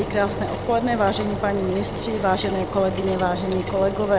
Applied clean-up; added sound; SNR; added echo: none; Engine; 6 dB; none.